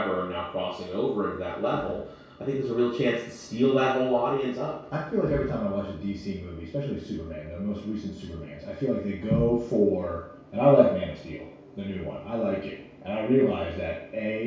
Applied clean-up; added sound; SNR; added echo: none; none; none; reverberation time 0.6 s.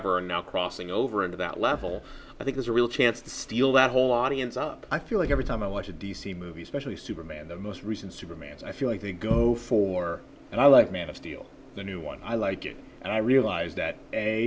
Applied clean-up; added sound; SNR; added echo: none; none; none; none.